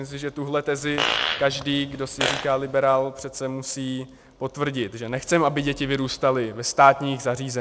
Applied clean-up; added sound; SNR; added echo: none; Fart; 4 dB; none.